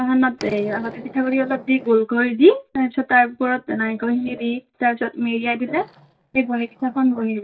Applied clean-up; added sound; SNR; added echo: neural mask model DeepFilterNet 3.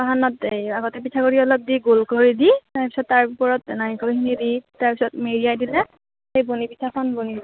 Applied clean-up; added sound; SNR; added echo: none; none; none; none.